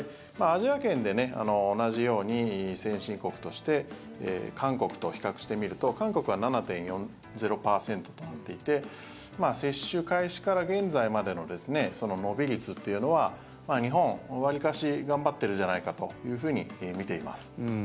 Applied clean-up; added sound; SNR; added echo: none; none; none; none.